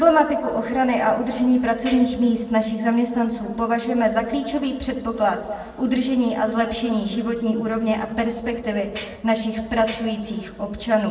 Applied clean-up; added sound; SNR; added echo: none; Tools; 14 dB; reverberation time 1.4 s.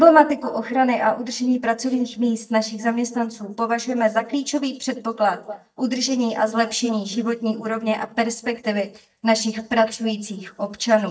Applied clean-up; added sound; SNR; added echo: neural mask model DeepFilterNet 3.